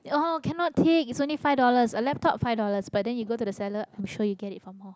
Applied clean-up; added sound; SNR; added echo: none; none; none; none.